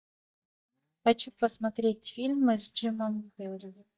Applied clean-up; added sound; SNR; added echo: neural mask model DeepFilterNet 3.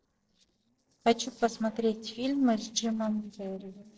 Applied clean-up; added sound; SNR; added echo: neural separator model SepFormer DNS4.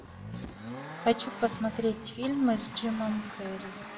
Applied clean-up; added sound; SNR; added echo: none; Accelerating, revving, vroom; 10 dB; reverberation time 0.6 s.